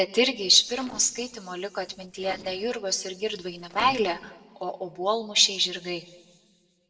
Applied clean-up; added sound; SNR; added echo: neural separator model SepFormer DNS4.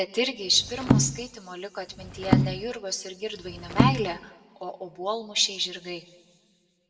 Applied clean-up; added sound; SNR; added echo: none; Percussion; -4 dB; reverberation time 1.1 s.